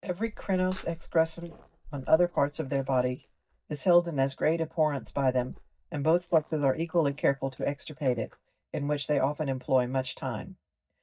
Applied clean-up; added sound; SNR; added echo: neural mask model DeepFilterNet 3.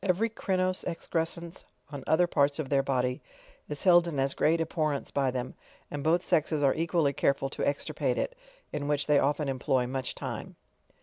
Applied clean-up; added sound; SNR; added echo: none; none; none; none.